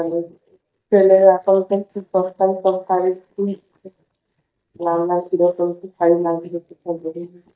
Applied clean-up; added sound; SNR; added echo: neural mask model DeepFilterNet 3.